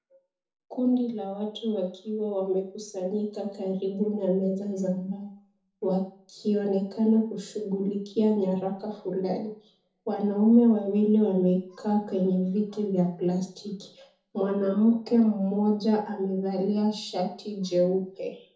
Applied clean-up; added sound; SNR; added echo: none; none; none; reverberation time 0.7 s.